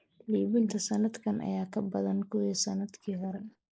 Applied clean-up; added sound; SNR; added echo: neural mask model Resemble Enhance denoiser.